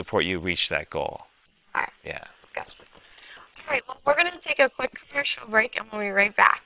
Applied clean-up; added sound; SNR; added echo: neural separator model SepFormer WHAM!.